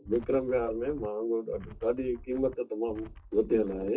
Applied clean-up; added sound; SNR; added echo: classical method WPE with log-MMSE.